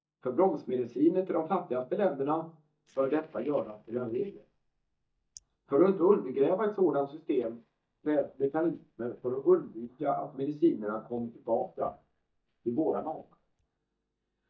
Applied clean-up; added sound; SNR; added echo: neural mask model DeepFilterNet 3.